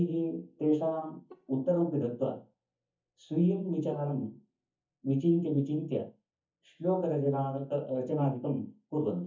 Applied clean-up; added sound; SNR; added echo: neural mask model DeepFilterNet 3.